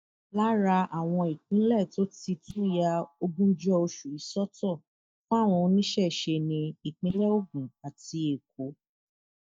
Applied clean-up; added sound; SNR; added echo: neural mask model DeepFilterNet 3.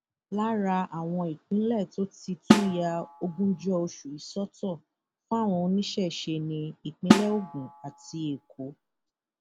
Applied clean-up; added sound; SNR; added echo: none; Snare drum; -2 dB; none.